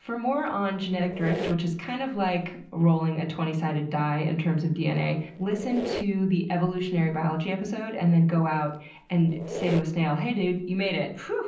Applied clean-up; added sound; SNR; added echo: none; Squeak; 14 dB; reverberation time 0.6 s.